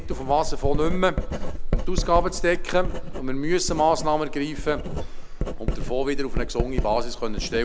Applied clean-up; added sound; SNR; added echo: none; Writing; -1 dB; none.